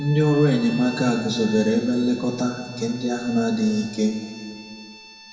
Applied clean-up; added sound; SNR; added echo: none; Bowed string instrument; 18 dB; reverberation time 2.2 s.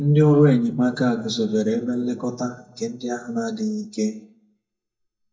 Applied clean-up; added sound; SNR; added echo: neural mask model DeepFilterNet 3.